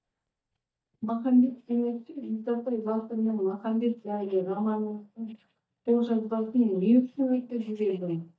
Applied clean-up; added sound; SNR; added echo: neural mask model DeepFilterNet 3.